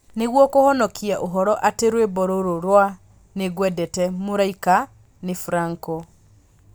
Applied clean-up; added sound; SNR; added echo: none; none; none; none.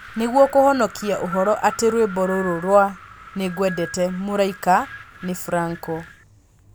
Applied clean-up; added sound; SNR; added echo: none; Wind; 17 dB; none.